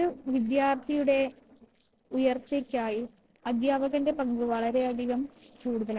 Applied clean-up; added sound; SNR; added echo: neural separator model SepFormer DNS4.